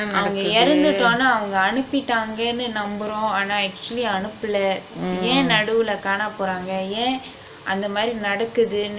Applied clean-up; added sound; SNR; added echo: none; none; none; none.